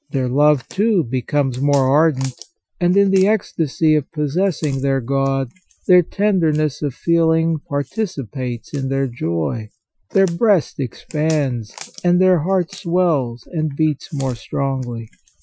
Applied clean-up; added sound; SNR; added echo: classical method Wiener filter.